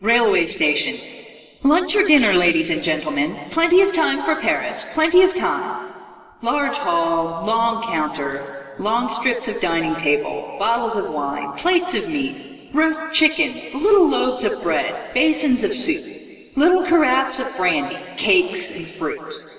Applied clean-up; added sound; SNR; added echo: neural separator model SepFormer DNS4.